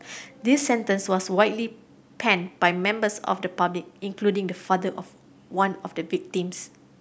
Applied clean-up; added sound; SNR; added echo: none; none; none; none.